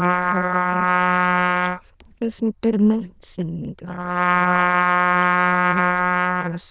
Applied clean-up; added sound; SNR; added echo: neural diffusion model UNIVERSE++.